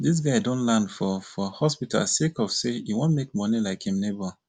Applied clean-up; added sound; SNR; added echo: none; none; none; none.